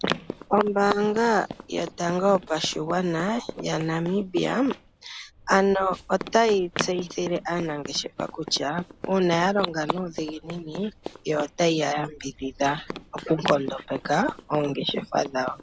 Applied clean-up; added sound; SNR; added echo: none; Run; 12 dB; none.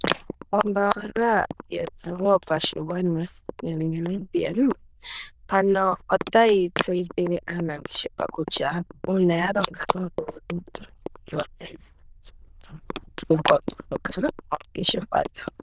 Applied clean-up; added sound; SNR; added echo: neural diffusion model UNIVERSE++.